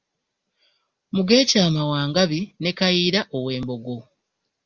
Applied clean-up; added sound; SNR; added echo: none; none; none; none.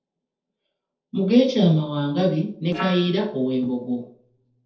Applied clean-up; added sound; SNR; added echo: neural separator model SepFormer DNS4.